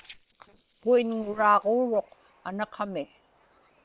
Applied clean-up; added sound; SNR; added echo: neural separator model SepFormer WHAM!.